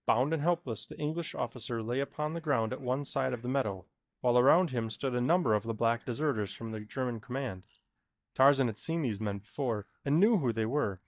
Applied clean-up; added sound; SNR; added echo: neural mask model DeepFilterNet 3.